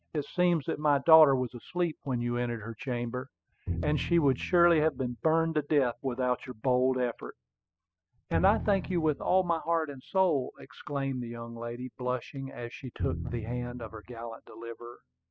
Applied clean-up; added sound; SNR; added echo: classical method spectral subtraction.